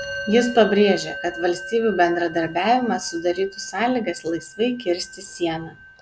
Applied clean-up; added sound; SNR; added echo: none; Musical instrument; 14 dB; none.